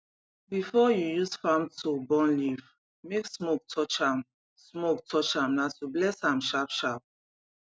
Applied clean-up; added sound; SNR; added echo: none; none; none; none.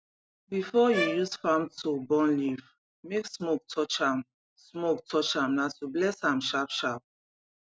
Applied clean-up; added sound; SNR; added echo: none; Bowed string instrument; 7 dB; none.